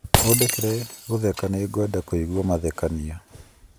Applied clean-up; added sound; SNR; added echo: none; Shatter; 3 dB; none.